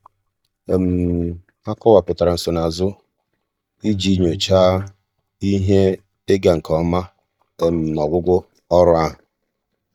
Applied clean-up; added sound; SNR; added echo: neural mask model DeepFilterNet 3.